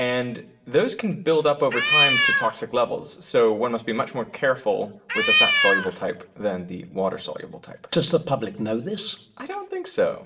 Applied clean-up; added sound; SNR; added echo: none; Cat; -5 dB; reverberation time 0.7 s.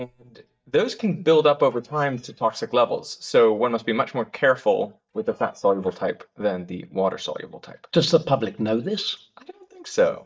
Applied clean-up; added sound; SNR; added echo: neural mask model DeepFilterNet 3.